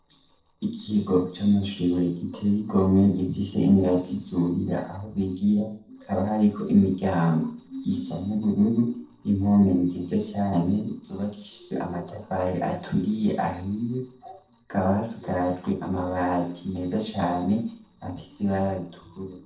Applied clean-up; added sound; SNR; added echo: neural separator model SepFormer DNS4.